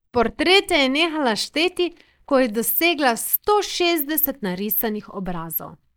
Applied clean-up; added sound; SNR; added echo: neural mask model DeepFilterNet 3.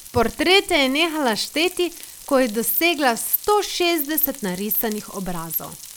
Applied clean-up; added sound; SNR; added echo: none; Frying (food); 18 dB; none.